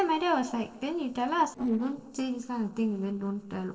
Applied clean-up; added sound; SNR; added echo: neural separator model SepFormer DNS4.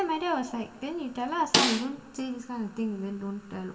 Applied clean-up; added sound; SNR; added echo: none; Snare drum; -3 dB; reverberation time 1.4 s.